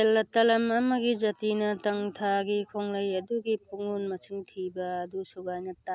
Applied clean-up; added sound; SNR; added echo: none; none; none; none.